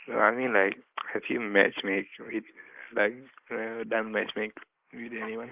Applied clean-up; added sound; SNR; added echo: neural mask model Resemble Enhance denoiser.